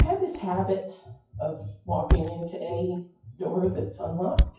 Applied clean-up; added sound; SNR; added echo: classical method WPE with log-MMSE.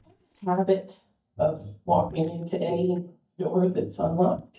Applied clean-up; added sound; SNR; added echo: neural mask model DeepFilterNet 3.